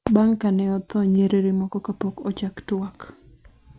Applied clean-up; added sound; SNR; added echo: none; none; none; none.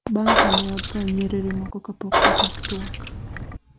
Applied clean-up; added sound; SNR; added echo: none; Keys jangling; -5 dB; none.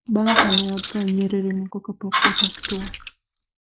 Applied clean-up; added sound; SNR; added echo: neural mask model Resemble Enhance denoiser.